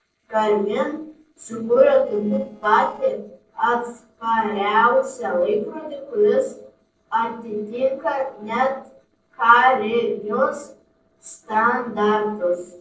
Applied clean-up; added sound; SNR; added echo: neural separator model SepFormer DNS4.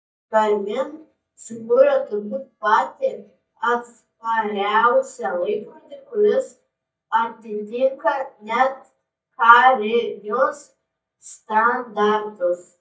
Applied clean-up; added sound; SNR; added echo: neural mask model DeepFilterNet 3.